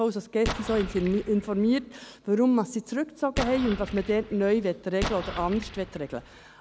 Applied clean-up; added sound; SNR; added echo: none; Explosion; 9 dB; none.